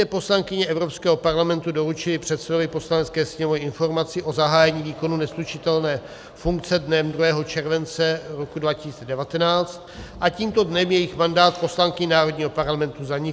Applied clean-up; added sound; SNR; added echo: none; none; none; none.